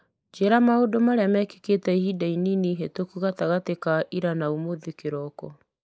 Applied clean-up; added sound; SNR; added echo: neural mask model Resemble Enhance denoiser.